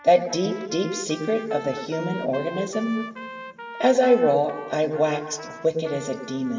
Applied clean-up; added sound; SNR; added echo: none; Trumpet; 15 dB; reverberation time 2.4 s.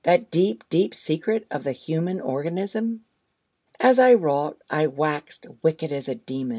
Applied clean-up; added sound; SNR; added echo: none; none; none; none.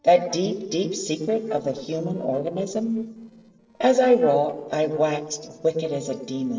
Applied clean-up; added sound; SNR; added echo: neural separator model SepFormer DNS4.